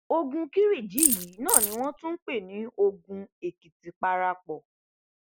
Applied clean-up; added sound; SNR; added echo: none; Keys jangling; -4 dB; none.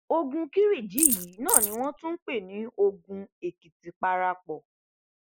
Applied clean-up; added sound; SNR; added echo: neural mask model Resemble Enhance denoiser.